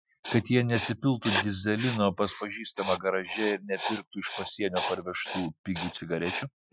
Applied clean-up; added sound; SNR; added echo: classical method Wiener filter.